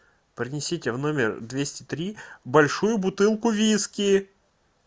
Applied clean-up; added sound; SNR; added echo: none; none; none; none.